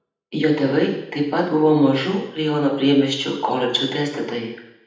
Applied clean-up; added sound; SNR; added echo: none; none; none; reverberation time 0.8 s.